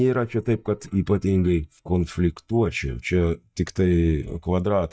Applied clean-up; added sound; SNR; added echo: neural mask model DeepFilterNet 3.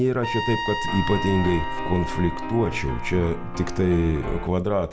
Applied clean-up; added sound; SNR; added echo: none; Trumpet + Piano; 7 dB; none.